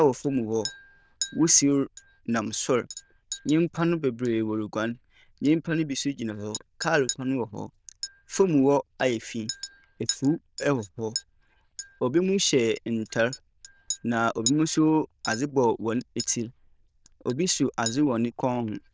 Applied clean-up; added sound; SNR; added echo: neural diffusion model UNIVERSE++.